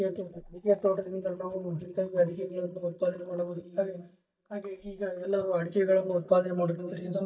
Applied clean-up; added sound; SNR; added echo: neural mask model DeepFilterNet 3.